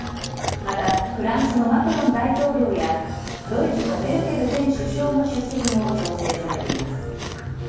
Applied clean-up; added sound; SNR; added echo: none; Chewing, mastication; 10 dB; reverberation time 1.3 s.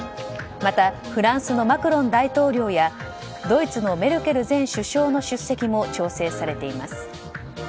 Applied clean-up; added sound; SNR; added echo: none; none; none; none.